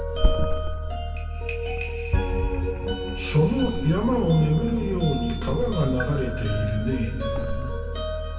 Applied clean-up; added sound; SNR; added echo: none; Thump, thud; 7 dB; reverberation time 2.6 s.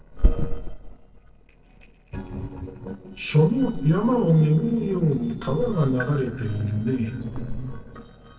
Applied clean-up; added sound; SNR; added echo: neural separator model SepFormer DNS4.